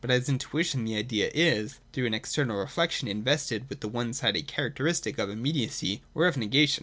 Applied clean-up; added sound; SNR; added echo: none; none; none; none.